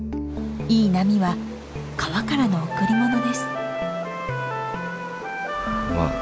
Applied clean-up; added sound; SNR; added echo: none; Musical instrument; 15 dB; none.